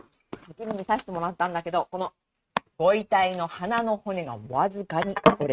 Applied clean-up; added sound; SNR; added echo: neural mask model RNNoise.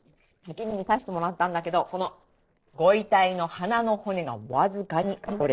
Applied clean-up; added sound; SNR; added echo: neural separator model SepFormer DNS4.